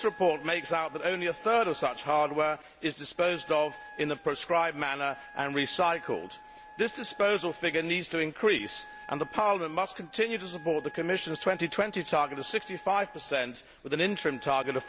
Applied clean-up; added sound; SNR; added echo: none; Wind instrument, woodwind instrument; 20 dB; none.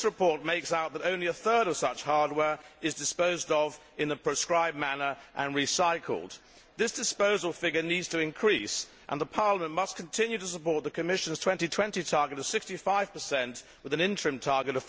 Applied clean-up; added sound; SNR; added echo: none; none; none; none.